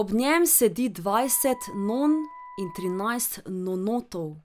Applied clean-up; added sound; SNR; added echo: none; Wind instrument, woodwind instrument; 19 dB; none.